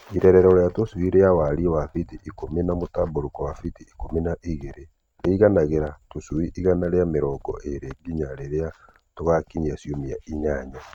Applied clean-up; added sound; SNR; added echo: neural mask model RNNoise.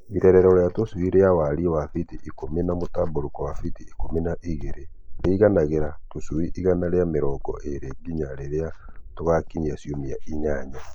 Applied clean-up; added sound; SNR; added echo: neural mask model Resemble Enhance denoiser.